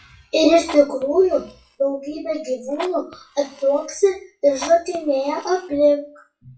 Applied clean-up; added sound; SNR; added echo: classical method WPE with log-MMSE.